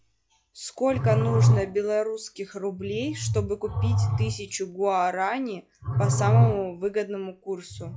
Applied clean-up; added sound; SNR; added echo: classical method log-MMSE.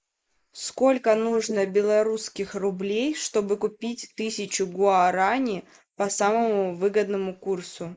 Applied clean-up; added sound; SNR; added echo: neural mask model Resemble Enhance denoiser.